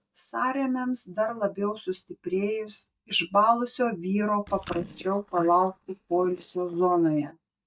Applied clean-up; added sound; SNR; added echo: neural mask model DeepFilterNet 3.